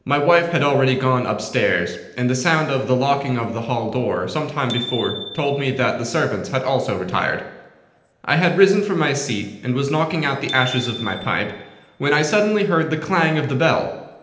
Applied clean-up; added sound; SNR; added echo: none; Bicycle bell; 15 dB; reverberation time 0.9 s.